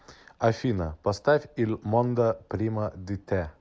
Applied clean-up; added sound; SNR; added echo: none; none; none; none.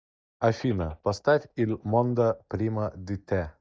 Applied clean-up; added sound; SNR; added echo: neural mask model DeepFilterNet 3.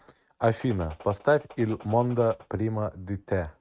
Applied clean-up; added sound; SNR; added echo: neural mask model RNNoise.